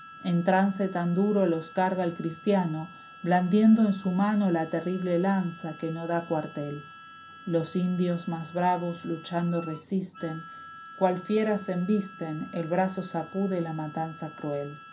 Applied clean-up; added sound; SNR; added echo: none; Harmonica; 19 dB; reverberation time 0.3 s.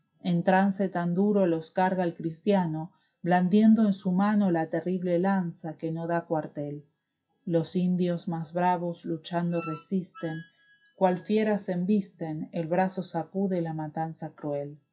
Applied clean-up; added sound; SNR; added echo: classical method WPE with log-MMSE.